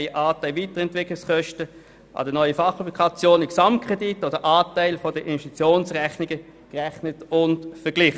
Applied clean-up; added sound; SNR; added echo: none; none; none; none.